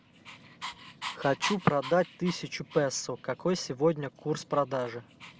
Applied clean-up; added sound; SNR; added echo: none; Dog; 13 dB; none.